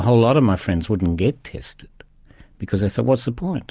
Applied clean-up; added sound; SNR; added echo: none; none; none; none.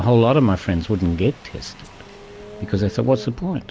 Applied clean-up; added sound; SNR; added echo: none; Engine starting; 20 dB; none.